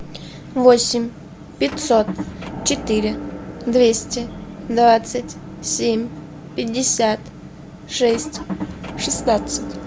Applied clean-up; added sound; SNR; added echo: none; Motor vehicle (road) / Engine; 11 dB; none.